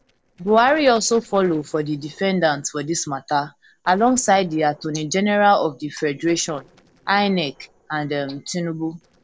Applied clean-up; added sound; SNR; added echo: neural separator model SepFormer DNS4.